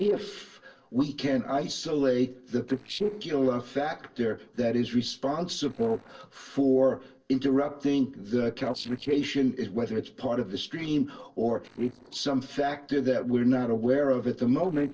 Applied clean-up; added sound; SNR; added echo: neural separator model SepFormer DNS4.